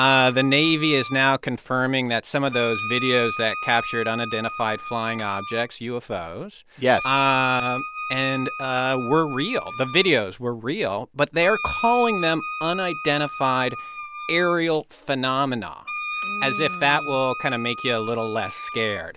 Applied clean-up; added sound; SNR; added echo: none; Wind instrument, woodwind instrument; 9 dB; none.